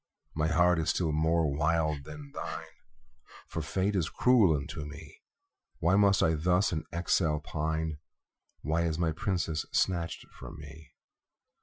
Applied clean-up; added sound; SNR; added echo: classical method Wiener filter.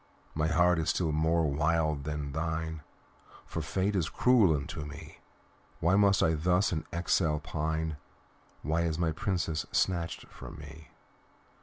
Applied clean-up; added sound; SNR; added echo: none; none; none; none.